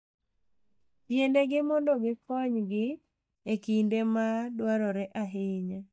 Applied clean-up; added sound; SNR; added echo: neural mask model DeepFilterNet 3.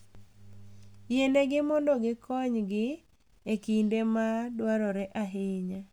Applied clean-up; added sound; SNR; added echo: none; none; none; none.